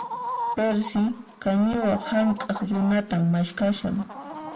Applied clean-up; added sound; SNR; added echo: none; Chicken, rooster; 11 dB; reverberation time 0.5 s.